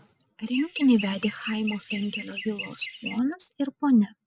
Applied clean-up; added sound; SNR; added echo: none; Chirp, tweet; 8 dB; none.